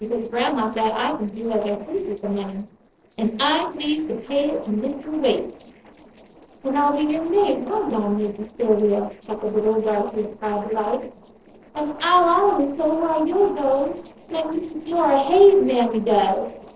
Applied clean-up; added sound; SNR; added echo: neural separator model SepFormer DNS4.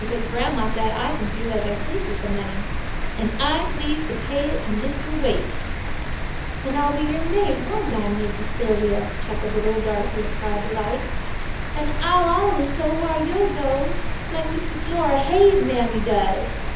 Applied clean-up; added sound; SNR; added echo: none; Rain; 1 dB; reverberation time 0.7 s.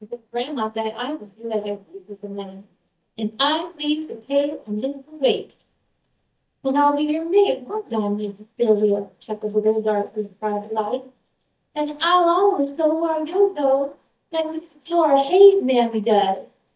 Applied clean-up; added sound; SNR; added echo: neural mask model DeepFilterNet 3.